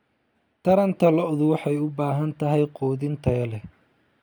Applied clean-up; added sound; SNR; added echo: none; none; none; none.